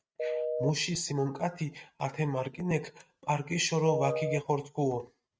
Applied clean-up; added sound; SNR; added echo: neural mask model RNNoise.